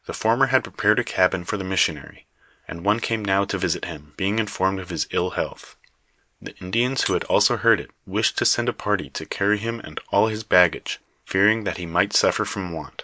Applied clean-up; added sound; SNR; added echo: neural mask model Resemble Enhance denoiser.